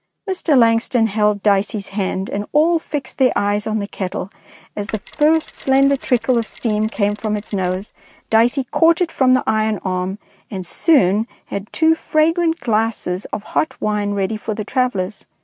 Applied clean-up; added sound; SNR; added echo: neural mask model RNNoise.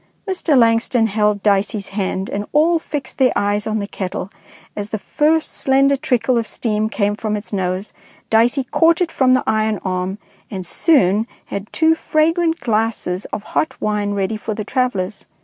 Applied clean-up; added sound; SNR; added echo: none; none; none; none.